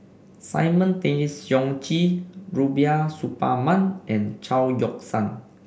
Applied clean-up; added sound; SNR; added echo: none; none; none; none.